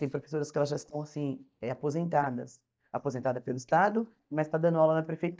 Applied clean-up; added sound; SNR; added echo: neural mask model DeepFilterNet 3.